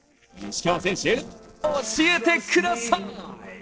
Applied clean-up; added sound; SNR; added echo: neural separator model SepFormer DNS4.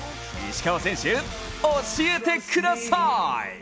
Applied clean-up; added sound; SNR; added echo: none; none; none; none.